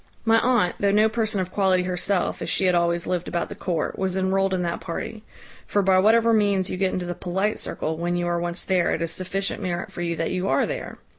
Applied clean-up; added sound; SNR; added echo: none; none; none; none.